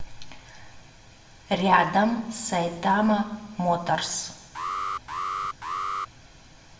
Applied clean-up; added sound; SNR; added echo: none; Alarm; 4 dB; reverberation time 0.9 s.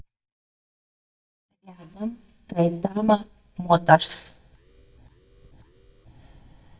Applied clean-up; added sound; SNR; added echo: neural mask model DeepFilterNet 3.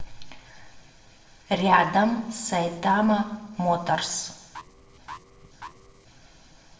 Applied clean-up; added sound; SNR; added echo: neural separator model SepFormer DNS4.